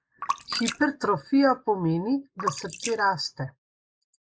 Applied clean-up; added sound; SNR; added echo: neural mask model Resemble Enhance denoiser.